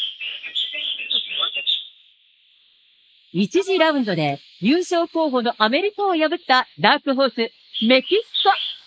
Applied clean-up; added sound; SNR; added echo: neural mask model Resemble Enhance denoiser.